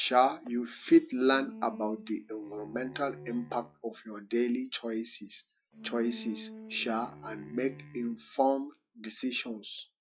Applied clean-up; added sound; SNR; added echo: classical method log-MMSE.